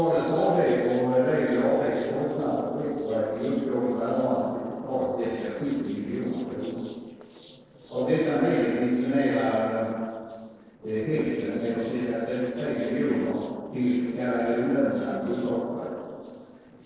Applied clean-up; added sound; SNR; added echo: neural separator model SepFormer DNS4.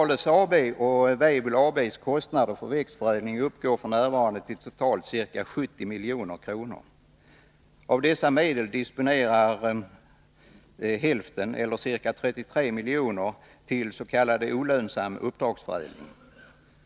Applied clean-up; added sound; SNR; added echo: none; none; none; none.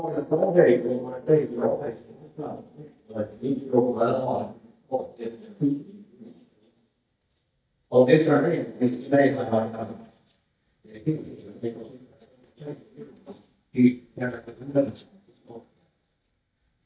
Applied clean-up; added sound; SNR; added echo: neural mask model DeepFilterNet 3.